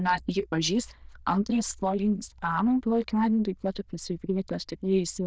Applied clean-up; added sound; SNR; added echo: neural diffusion model UNIVERSE++.